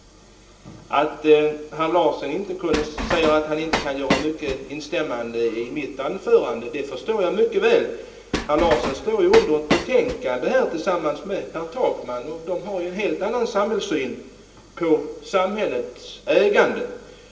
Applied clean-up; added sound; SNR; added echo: none; Train; 4 dB; reverberation time 0.8 s.